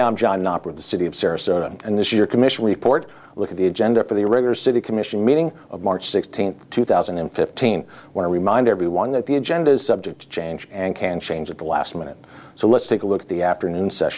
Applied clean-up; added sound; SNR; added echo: none; none; none; none.